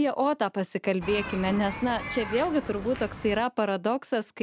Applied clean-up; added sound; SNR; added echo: none; Human group actions; 10 dB; none.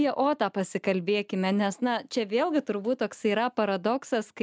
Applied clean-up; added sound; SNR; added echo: none; none; none; none.